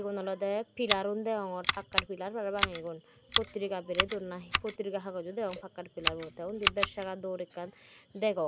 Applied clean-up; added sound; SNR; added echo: none; Scissors; -3 dB; none.